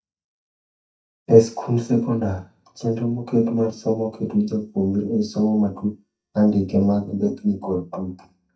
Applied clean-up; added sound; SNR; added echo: neural mask model DeepFilterNet 3.